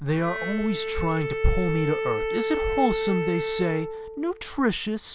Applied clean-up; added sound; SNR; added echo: none; Bowed string instrument; 4 dB; none.